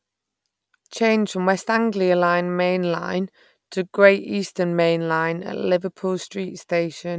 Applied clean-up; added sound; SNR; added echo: none; none; none; none.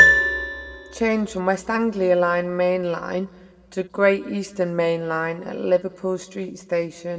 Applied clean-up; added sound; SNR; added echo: none; Piano; 3 dB; reverberation time 1.0 s.